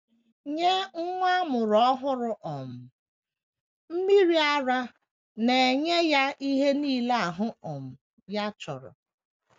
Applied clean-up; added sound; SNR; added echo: none; none; none; none.